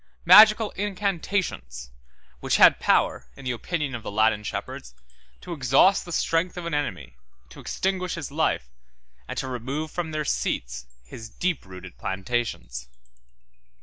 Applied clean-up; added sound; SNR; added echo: neural mask model DeepFilterNet 3.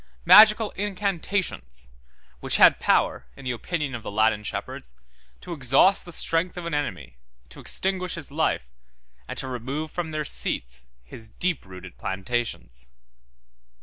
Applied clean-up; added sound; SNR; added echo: none; none; none; none.